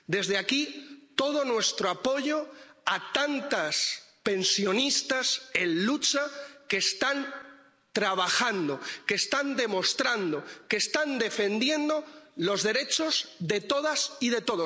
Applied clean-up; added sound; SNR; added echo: none; none; none; none.